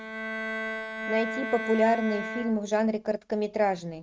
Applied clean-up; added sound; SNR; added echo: neural mask model RNNoise.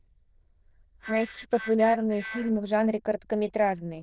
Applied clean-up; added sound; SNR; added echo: neural diffusion model UNIVERSE++.